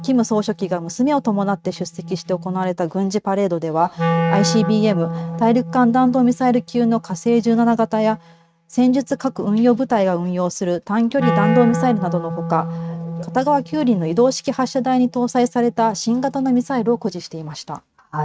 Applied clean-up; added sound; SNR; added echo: neural mask model RNNoise.